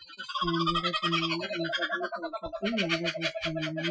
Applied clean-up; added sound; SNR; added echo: classical method Wiener filter.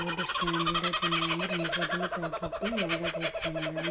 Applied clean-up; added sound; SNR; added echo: none; Bird vocalization, bird call, bird song; -4 dB; none.